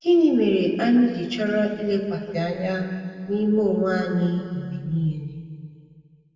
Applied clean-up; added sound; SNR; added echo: none; none; none; reverberation time 2.3 s.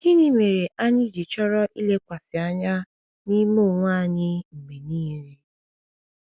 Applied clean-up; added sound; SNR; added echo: none; none; none; none.